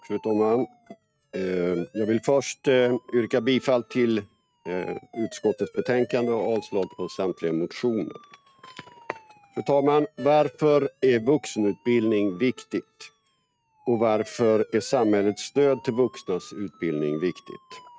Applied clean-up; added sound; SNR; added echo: neural mask model RNNoise.